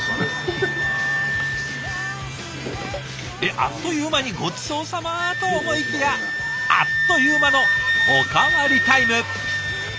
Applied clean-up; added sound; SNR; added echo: none; Wind instrument, woodwind instrument; -1 dB; none.